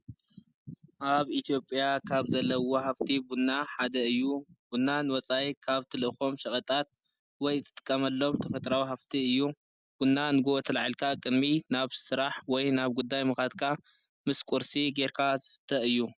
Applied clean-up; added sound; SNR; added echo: none; none; none; none.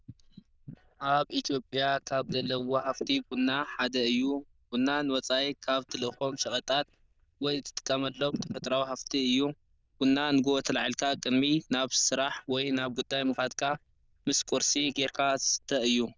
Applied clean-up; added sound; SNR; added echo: neural diffusion model UNIVERSE++.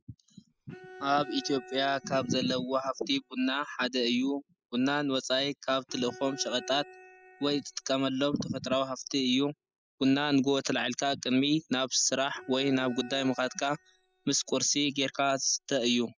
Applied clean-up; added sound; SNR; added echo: classical method spectral subtraction.